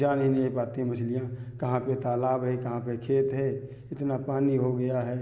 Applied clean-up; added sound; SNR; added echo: none; none; none; none.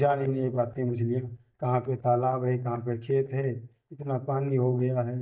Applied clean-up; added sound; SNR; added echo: neural mask model DeepFilterNet 3.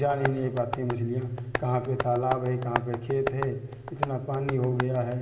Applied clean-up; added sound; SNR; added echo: none; Tap; 8 dB; reverberation time 2.5 s.